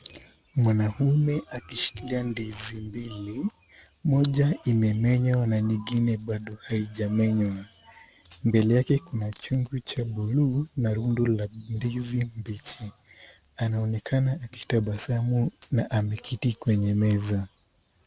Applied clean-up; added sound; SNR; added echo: none; none; none; none.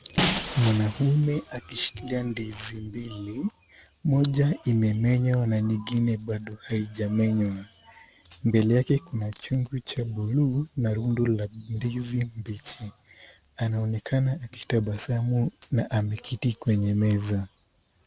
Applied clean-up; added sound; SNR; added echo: none; Shatter; 7 dB; none.